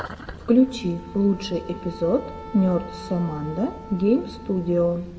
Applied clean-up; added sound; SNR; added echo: none; Wind instrument, woodwind instrument; 18 dB; reverberation time 1.2 s.